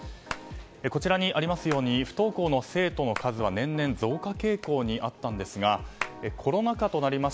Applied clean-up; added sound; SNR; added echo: none; Hands; 17 dB; none.